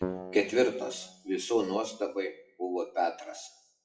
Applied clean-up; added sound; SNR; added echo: classical method WPE with log-MMSE.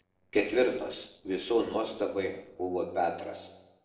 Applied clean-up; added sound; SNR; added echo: neural separator model SepFormer DNS4.